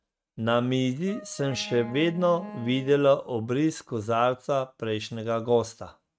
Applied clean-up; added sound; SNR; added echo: neural mask model RNNoise.